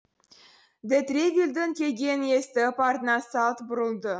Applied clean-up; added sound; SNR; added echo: none; none; none; none.